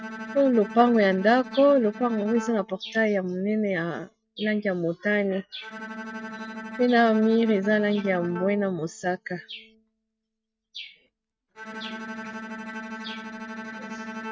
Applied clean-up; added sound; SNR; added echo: neural mask model RNNoise.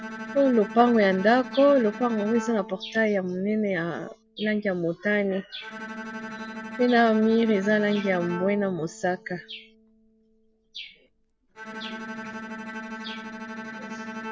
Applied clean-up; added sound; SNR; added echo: none; Bowed string instrument; 13 dB; none.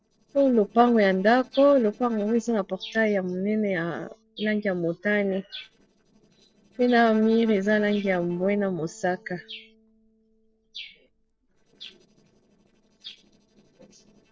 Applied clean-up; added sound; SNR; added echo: neural separator model SepFormer DNS4.